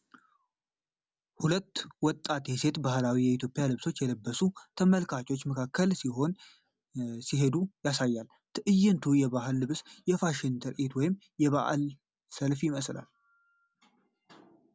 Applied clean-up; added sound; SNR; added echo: none; none; none; none.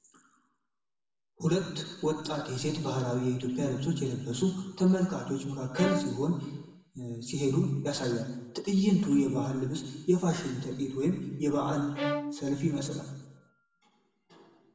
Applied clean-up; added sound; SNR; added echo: none; Bowed string instrument; 6 dB; reverberation time 1.0 s.